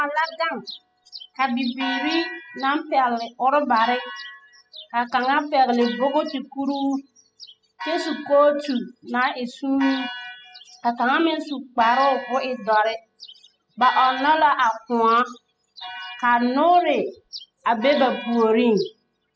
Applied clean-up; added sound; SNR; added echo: classical method spectral subtraction.